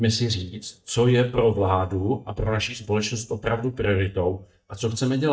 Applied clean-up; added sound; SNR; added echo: neural mask model DeepFilterNet 3.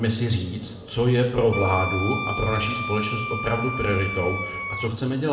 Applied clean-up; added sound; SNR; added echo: none; Wind instrument, woodwind instrument; 8 dB; reverberation time 0.9 s.